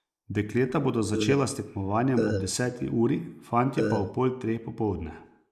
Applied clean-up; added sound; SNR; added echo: neural mask model Resemble Enhance denoiser.